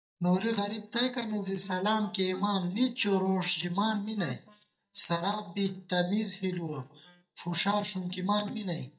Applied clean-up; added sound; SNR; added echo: neural mask model DeepFilterNet 3.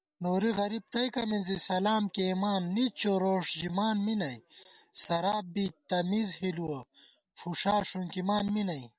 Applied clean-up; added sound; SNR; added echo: none; none; none; none.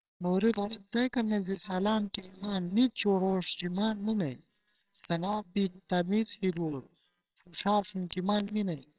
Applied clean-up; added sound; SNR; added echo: neural separator model SepFormer WHAMR!.